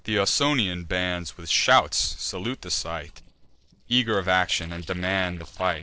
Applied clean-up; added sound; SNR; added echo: neural separator model SepFormer DNS4.